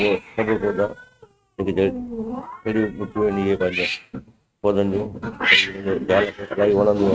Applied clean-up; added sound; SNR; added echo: neural mask model RNNoise.